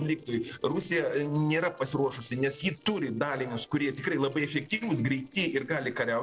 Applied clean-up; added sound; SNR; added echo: neural separator model SepFormer DNS4.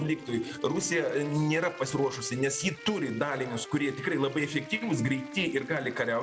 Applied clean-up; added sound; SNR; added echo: none; Toilet flush + Wind instrument, woodwind instrument; 14 dB; none.